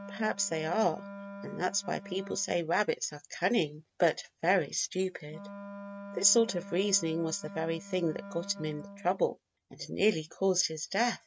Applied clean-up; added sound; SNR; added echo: neural mask model RNNoise.